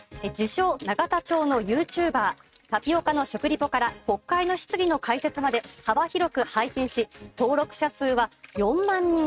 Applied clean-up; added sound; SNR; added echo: neural mask model RNNoise.